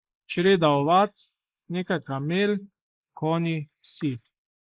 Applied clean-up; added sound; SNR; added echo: neural mask model Resemble Enhance denoiser.